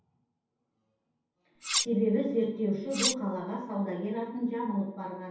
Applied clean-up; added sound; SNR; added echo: none; Cutlery, silverware; 0 dB; reverberation time 0.9 s.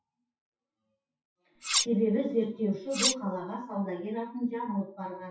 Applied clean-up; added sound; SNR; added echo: classical method WPE with log-MMSE.